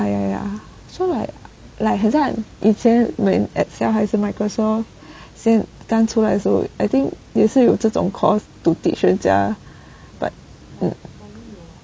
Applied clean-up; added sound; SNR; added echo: none; none; none; none.